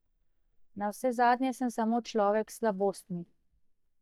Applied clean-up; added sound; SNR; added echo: neural mask model DeepFilterNet 3.